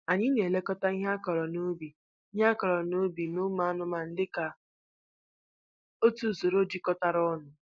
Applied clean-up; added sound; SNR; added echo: neural mask model Resemble Enhance denoiser.